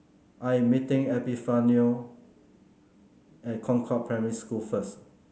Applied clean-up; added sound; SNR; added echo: none; none; none; none.